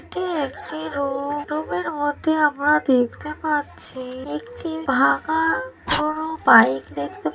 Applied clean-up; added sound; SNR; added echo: none; Fire; 15 dB; reverberation time 0.3 s.